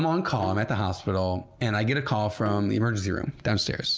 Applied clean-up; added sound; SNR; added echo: none; Bowed string instrument; 17 dB; none.